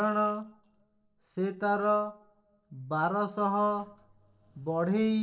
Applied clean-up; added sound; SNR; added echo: neural separator model SepFormer DNS4.